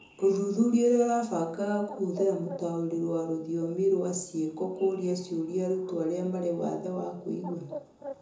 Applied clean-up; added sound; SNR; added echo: none; Bird; 19 dB; reverberation time 0.6 s.